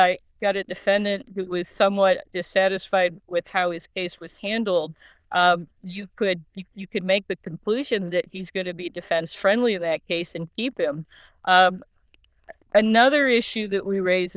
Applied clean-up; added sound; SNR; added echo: neural diffusion model UNIVERSE++.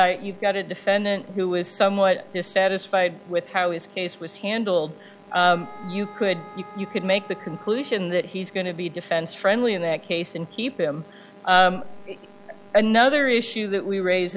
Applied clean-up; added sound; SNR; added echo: none; Wind instrument, woodwind instrument; 19 dB; none.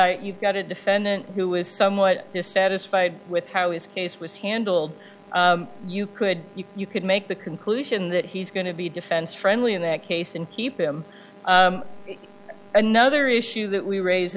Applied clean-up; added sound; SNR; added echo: none; none; none; none.